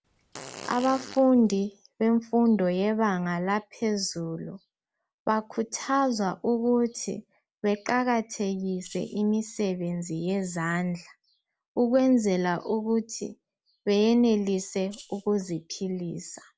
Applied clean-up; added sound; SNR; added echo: none; Fart + Rattle (instrument); 17 dB; none.